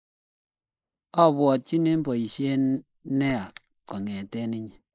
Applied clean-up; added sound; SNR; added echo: neural mask model Resemble Enhance denoiser.